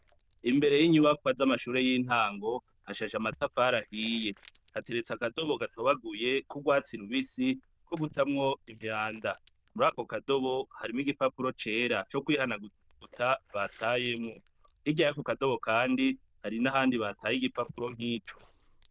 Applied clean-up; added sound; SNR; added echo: neural diffusion model UNIVERSE++.